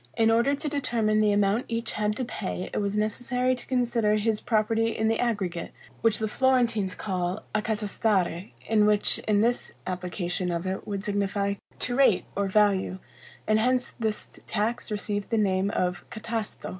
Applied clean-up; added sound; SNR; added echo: none; none; none; none.